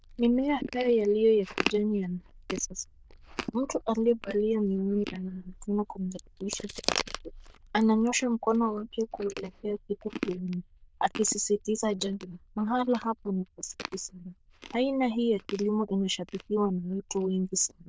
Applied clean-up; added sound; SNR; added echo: neural diffusion model UNIVERSE++.